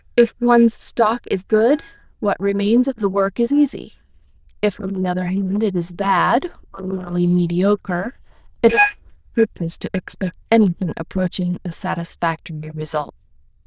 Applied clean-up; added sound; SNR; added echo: neural diffusion model UNIVERSE++.